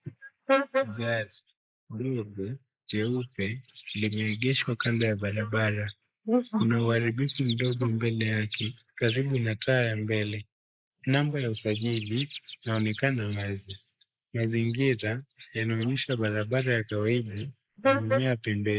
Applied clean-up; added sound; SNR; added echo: neural mask model Resemble Enhance denoiser.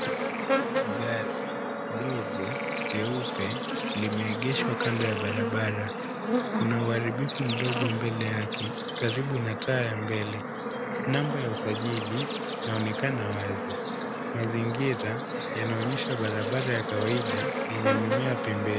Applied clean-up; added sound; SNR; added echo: none; Bird / Insect; 0 dB; none.